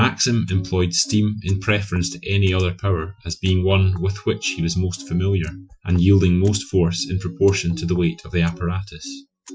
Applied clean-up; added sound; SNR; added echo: classical method Wiener filter.